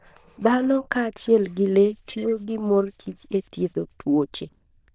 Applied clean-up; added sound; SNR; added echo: neural diffusion model UNIVERSE++.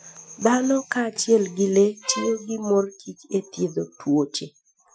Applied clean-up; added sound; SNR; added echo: classical method Wiener filter.